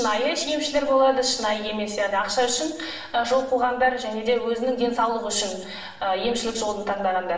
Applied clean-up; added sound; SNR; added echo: none; none; none; reverberation time 0.8 s.